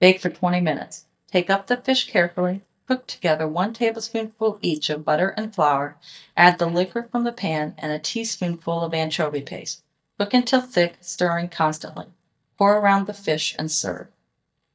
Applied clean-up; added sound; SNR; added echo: neural mask model DeepFilterNet 3.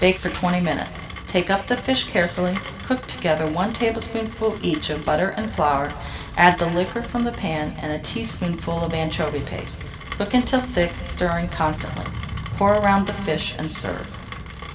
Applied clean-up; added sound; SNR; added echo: none; Rain; 10 dB; reverberation time 2.8 s.